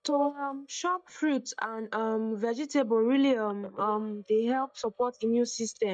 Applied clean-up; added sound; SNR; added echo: neural mask model DeepFilterNet 3.